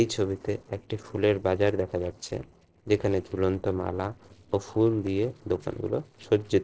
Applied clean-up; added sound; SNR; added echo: neural separator model SepFormer DNS4.